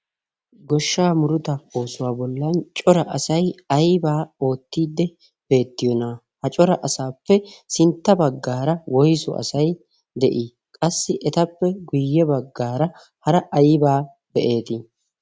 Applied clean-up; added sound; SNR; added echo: none; none; none; none.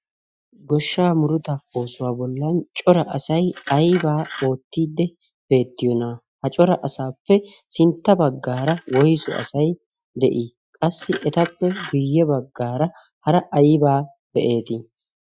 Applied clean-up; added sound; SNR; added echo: classical method Wiener filter.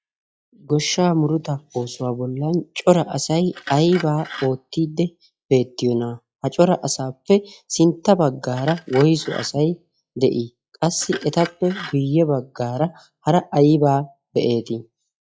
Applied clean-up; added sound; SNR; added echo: classical method log-MMSE.